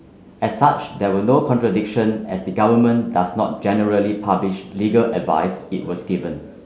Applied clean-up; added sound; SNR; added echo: none; none; none; none.